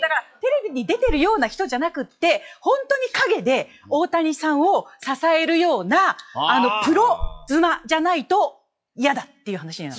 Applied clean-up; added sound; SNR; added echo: classical method log-MMSE.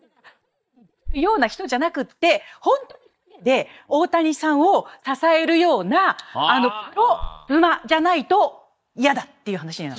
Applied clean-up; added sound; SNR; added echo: neural mask model DeepFilterNet 3.